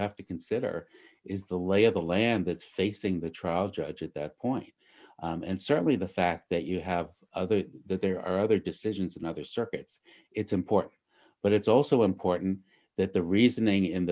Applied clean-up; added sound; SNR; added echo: none; none; none; none.